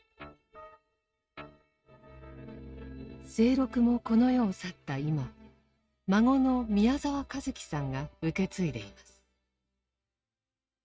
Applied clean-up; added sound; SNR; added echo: neural mask model RNNoise.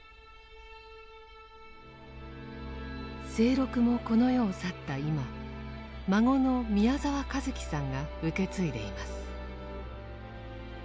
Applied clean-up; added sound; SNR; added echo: none; none; none; none.